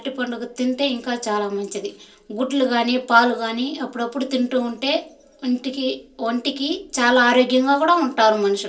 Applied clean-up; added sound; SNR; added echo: none; none; none; reverberation time 0.3 s.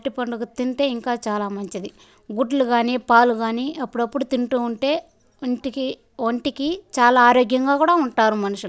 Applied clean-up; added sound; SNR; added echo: none; none; none; none.